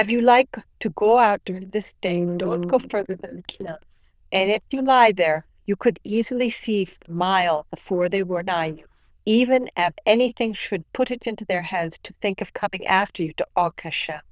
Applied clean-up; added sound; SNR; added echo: neural diffusion model UNIVERSE++.